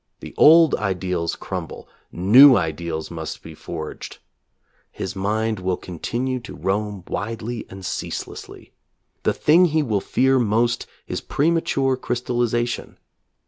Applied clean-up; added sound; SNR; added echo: none; none; none; none.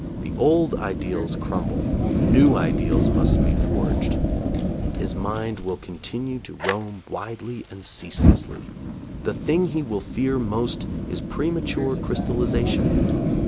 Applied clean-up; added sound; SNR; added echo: none; Fire; -3 dB; none.